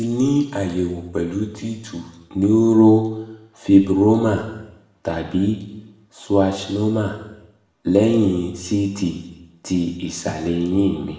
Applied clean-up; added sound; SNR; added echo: none; none; none; reverberation time 0.9 s.